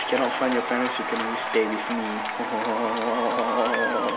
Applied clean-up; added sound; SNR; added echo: none; Applause / Cheering; 3 dB; none.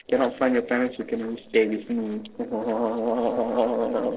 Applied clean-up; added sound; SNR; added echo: neural separator model SepFormer DNS4.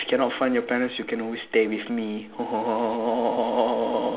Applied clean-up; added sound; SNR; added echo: none; none; none; none.